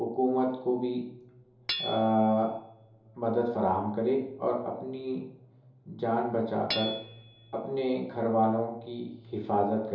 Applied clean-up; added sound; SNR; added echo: none; Hammer / Chink, clink; 15 dB; reverberation time 2.8 s.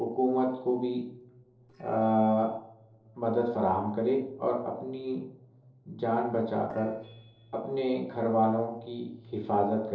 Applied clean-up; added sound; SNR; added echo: neural separator model SepFormer DNS4.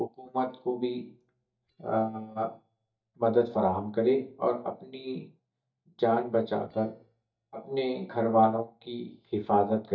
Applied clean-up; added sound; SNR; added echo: neural mask model DeepFilterNet 3.